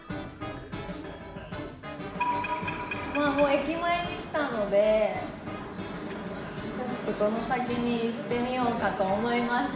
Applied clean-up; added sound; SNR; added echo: none; none; none; reverberation time 0.9 s.